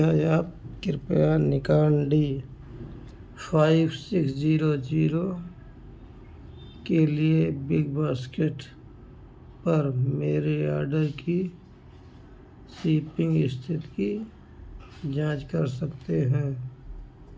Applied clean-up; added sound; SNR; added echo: none; none; none; none.